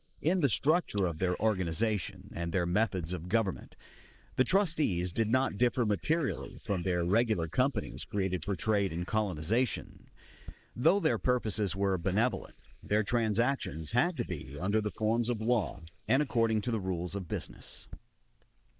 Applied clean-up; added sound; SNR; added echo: neural mask model Resemble Enhance denoiser.